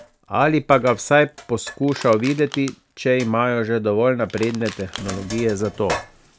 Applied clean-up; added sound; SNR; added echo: none; Crushing + Sink (filling or washing); 16 dB; none.